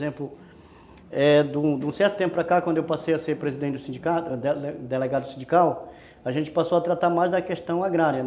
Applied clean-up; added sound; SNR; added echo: none; none; none; none.